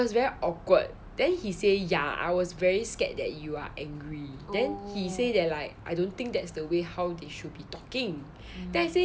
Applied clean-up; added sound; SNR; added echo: none; none; none; none.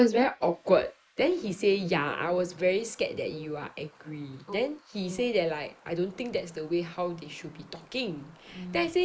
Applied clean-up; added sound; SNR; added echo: neural mask model Resemble Enhance denoiser.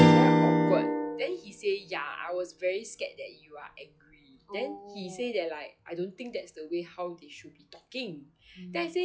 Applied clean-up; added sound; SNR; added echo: classical method log-MMSE.